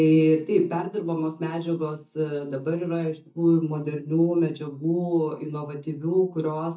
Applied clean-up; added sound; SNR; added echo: neural mask model DeepFilterNet 3.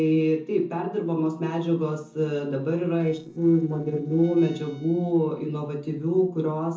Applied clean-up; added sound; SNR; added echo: neural separator model SepFormer DNS4.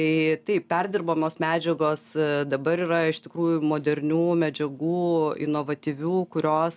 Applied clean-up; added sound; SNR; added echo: none; none; none; none.